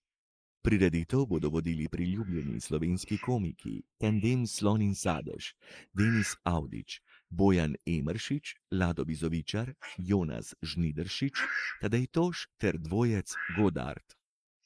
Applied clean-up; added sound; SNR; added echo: neural mask model Resemble Enhance denoiser.